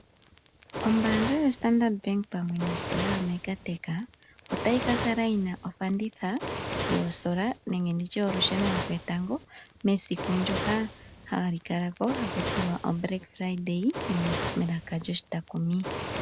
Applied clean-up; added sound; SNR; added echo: none; Fire; 7 dB; none.